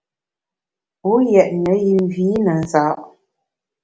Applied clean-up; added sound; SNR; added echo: none; none; none; none.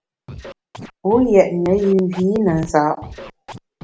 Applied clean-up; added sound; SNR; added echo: none; Scratching (performance technique); 18 dB; none.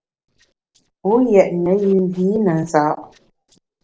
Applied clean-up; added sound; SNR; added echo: neural separator model SepFormer DNS4.